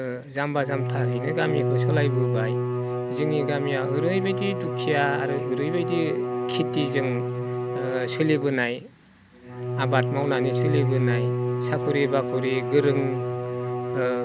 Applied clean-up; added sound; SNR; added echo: none; Bowed string instrument; 0 dB; none.